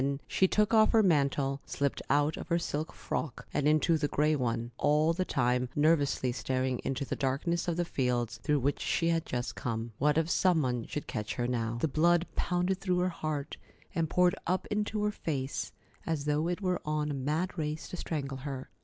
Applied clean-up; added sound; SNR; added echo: none; none; none; none.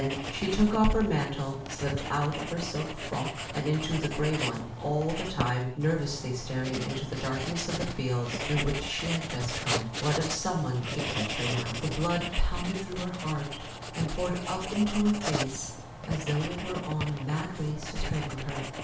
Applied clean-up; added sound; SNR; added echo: none; Writing; 6 dB; reverberation time 0.5 s.